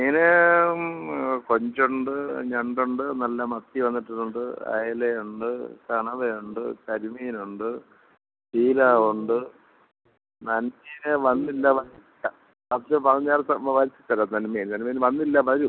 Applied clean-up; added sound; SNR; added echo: none; none; none; none.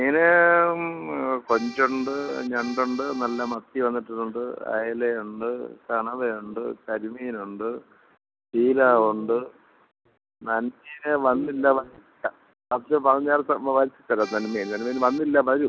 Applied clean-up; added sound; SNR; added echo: none; Accordion; 18 dB; none.